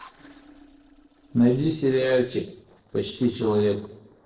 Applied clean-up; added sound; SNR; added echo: neural separator model SepFormer DNS4.